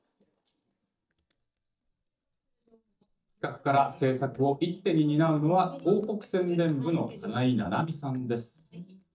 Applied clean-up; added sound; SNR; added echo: neural mask model DeepFilterNet 3.